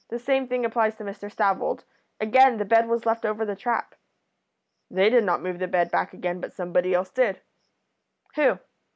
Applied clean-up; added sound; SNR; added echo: none; none; none; none.